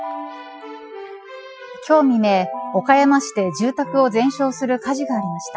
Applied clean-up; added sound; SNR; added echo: classical method Wiener filter.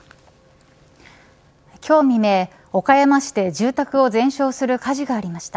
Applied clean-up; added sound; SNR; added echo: none; none; none; none.